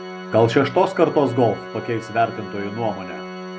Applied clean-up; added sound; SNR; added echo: none; Organ; 13 dB; none.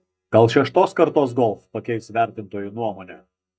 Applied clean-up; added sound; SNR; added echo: neural mask model DeepFilterNet 3.